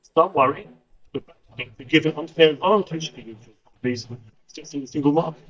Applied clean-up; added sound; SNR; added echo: neural mask model DeepFilterNet 3.